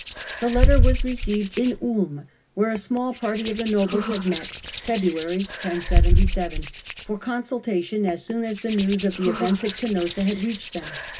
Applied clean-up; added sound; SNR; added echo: none; Hands; -1 dB; reverberation time 0.4 s.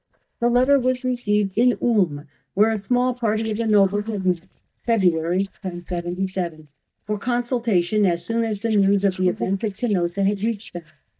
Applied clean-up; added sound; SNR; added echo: neural mask model DeepFilterNet 3.